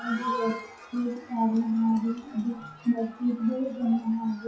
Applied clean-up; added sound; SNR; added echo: classical method WPE with log-MMSE.